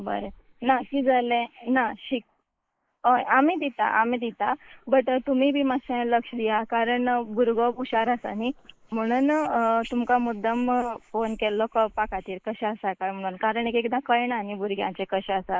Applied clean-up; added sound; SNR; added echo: neural mask model Resemble Enhance denoiser.